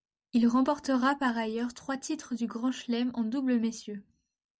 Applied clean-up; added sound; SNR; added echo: none; none; none; none.